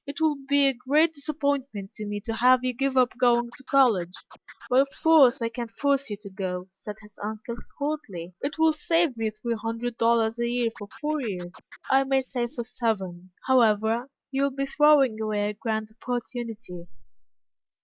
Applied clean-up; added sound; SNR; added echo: neural mask model Resemble Enhance denoiser.